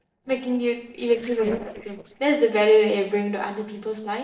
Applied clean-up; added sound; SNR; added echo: neural separator model SepFormer DNS4.